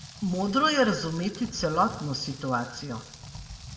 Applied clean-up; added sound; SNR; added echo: none; Rain; 16 dB; reverberation time 0.9 s.